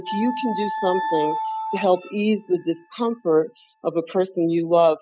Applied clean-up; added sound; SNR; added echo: classical method spectral subtraction.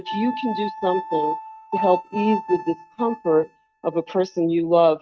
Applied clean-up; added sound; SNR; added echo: neural mask model RNNoise.